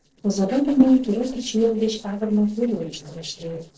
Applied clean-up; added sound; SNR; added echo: neural separator model SepFormer DNS4.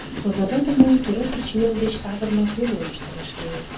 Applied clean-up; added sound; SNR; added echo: none; Train; 10 dB; reverberation time 0.3 s.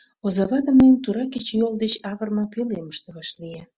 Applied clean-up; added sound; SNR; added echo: none; none; none; none.